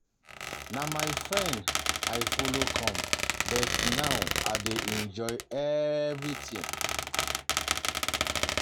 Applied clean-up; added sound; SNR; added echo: none; Squeak; -3 dB; none.